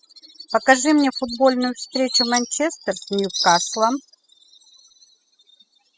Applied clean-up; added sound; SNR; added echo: classical method spectral subtraction.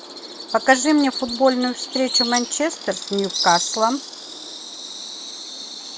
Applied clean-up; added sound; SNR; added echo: none; Bird vocalization, bird call, bird song; 7 dB; none.